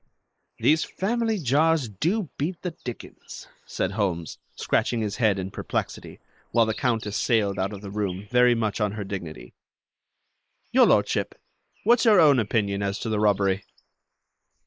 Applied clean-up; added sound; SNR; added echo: neural mask model Resemble Enhance denoiser.